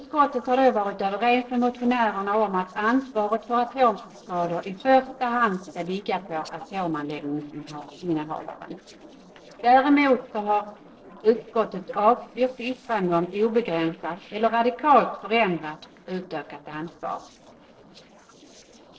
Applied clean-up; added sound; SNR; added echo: neural separator model SepFormer DNS4.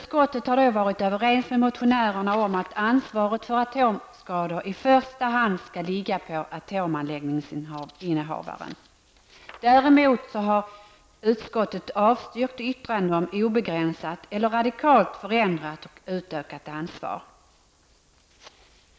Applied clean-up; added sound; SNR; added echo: none; none; none; none.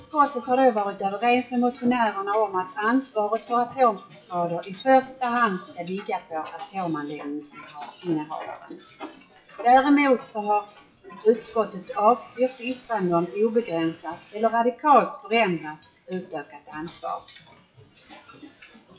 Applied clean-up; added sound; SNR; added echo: classical method WPE with log-MMSE.